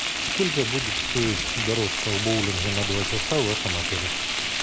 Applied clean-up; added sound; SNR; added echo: none; Frying (food); -1 dB; none.